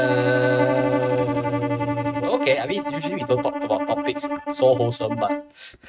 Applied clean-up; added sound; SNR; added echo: neural mask model RNNoise.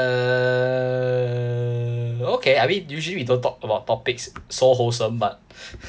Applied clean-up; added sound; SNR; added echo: none; none; none; none.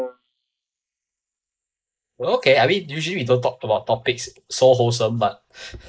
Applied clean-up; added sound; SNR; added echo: neural mask model Resemble Enhance denoiser.